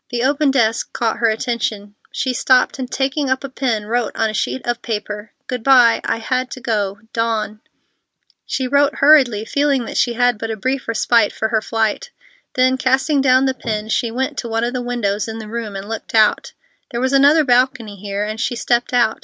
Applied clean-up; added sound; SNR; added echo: none; none; none; none.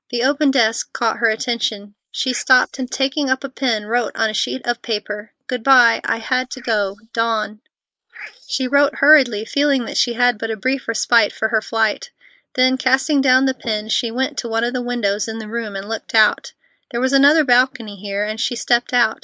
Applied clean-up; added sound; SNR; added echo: neural mask model Resemble Enhance denoiser.